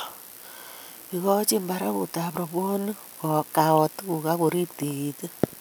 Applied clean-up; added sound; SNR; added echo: none; none; none; none.